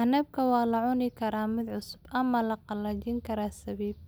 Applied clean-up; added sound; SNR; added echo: none; none; none; none.